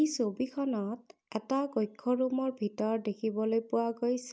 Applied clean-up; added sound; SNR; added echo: none; none; none; none.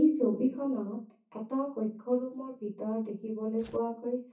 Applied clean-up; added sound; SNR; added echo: neural mask model DeepFilterNet 3.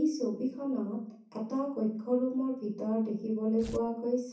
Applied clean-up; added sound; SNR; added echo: none; Tearing; 13 dB; reverberation time 0.6 s.